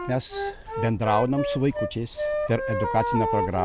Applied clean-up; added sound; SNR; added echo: none; Wind instrument, woodwind instrument; 3 dB; none.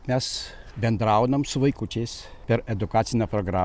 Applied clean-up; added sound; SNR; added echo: none; none; none; none.